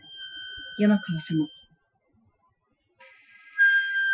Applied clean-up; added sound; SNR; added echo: classical method Wiener filter.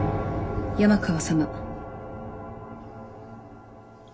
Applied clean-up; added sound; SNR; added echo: none; none; none; none.